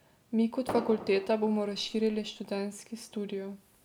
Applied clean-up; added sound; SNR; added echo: none; Fireworks; 13 dB; none.